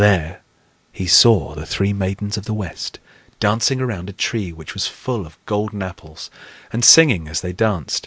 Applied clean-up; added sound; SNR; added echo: none; none; none; none.